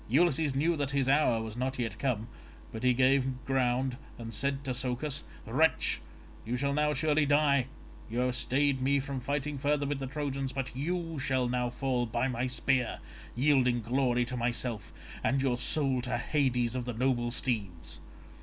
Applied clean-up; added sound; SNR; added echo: none; none; none; none.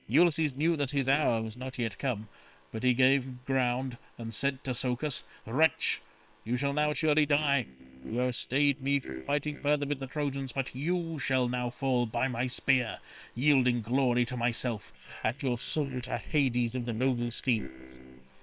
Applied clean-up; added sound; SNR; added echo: neural separator model SepFormer WHAM!.